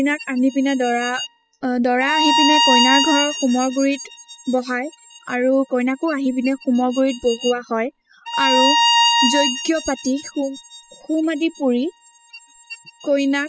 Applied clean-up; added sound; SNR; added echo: classical method spectral subtraction.